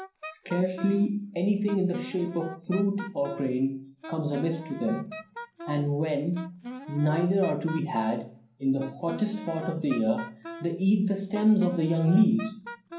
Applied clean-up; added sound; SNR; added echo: none; Wind instrument, woodwind instrument; 14 dB; reverberation time 0.6 s.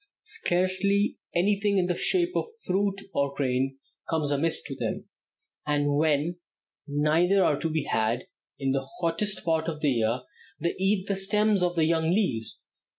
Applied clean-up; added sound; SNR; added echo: none; none; none; none.